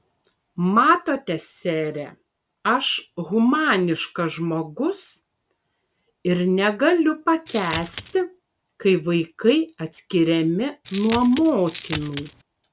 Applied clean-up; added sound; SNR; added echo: none; Coin (dropping); 12 dB; none.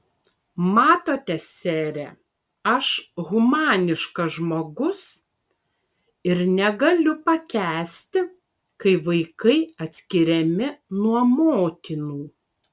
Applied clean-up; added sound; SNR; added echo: none; none; none; none.